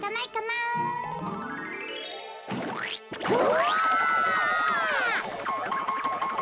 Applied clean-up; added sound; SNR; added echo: none; Musical instrument; 19 dB; none.